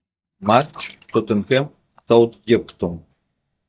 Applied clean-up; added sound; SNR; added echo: neural mask model DeepFilterNet 3.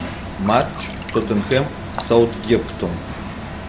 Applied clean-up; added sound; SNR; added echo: none; Drip; 16 dB; none.